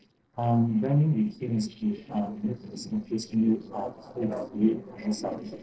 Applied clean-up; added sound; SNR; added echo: neural separator model SepFormer DNS4.